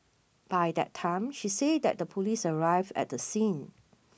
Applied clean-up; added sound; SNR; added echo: none; none; none; none.